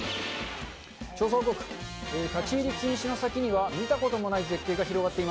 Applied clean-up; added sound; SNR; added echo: none; none; none; none.